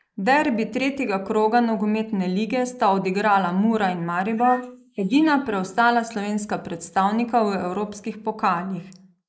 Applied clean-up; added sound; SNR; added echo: neural mask model Resemble Enhance denoiser.